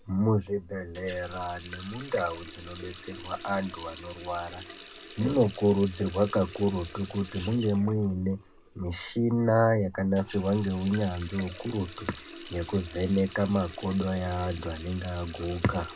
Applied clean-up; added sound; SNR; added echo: none; Water tap, faucet; 17 dB; reverberation time 0.2 s.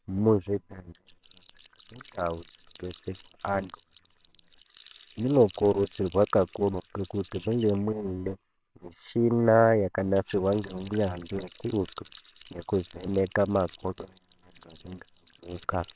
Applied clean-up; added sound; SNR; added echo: neural separator model SepFormer WHAMR!.